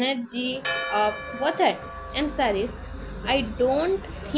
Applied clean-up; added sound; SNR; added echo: none; Church bell; 10 dB; none.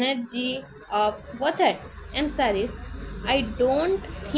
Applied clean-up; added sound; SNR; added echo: none; none; none; none.